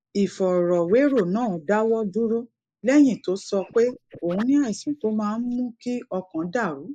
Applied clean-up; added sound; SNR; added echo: neural mask model Resemble Enhance denoiser.